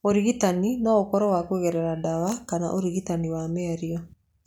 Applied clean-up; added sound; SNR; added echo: none; none; none; none.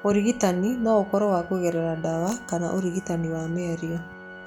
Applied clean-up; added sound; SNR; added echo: none; Organ + Organ; 17 dB; none.